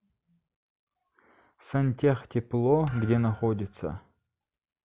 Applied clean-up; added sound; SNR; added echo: none; Thump, thud; 20 dB; none.